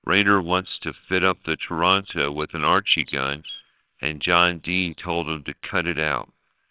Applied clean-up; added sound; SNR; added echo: neural separator model SepFormer WHAMR!.